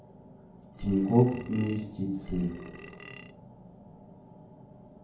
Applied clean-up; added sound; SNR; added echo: none; Burping, eructation; 14 dB; reverberation time 0.9 s.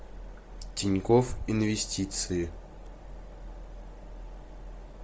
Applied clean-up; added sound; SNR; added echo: none; none; none; none.